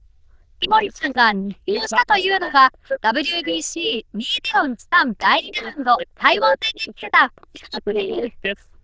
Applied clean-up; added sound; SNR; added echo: neural diffusion model UNIVERSE++.